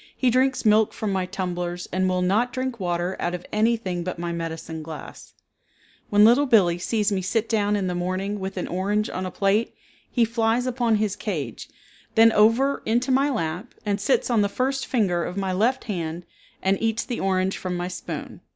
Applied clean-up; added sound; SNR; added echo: none; none; none; none.